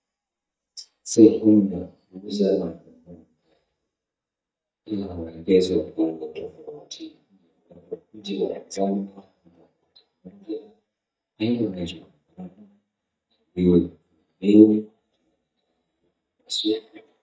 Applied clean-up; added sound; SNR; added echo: neural mask model DeepFilterNet 3.